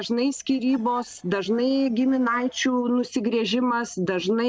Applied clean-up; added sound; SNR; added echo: neural separator model SepFormer DNS4.